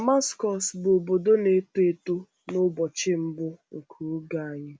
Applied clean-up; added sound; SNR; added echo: none; none; none; none.